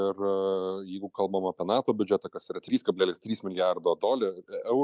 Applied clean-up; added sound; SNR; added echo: none; none; none; none.